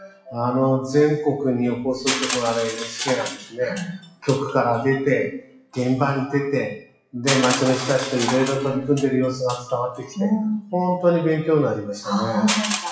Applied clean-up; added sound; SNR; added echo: classical method WPE with log-MMSE.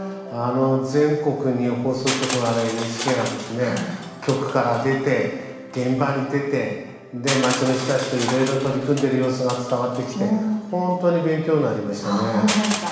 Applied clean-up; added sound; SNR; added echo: none; Crushing; 11 dB; reverberation time 1.2 s.